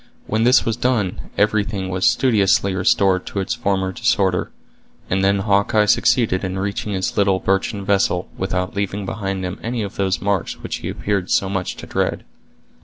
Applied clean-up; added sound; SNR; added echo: none; none; none; none.